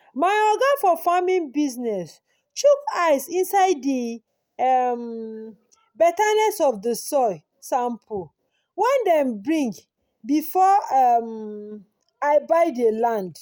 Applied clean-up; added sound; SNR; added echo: none; none; none; none.